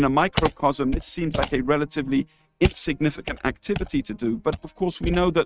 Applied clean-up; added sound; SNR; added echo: neural mask model RNNoise.